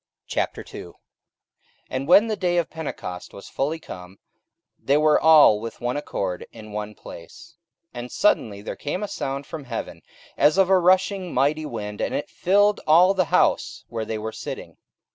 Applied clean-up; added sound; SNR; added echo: none; none; none; none.